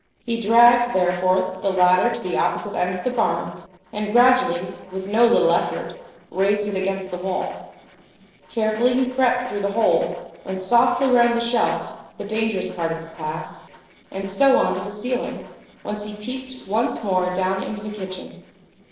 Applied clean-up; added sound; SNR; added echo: neural separator model SepFormer DNS4.